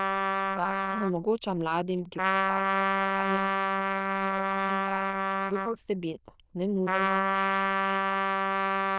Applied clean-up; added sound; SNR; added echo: neural diffusion model UNIVERSE++.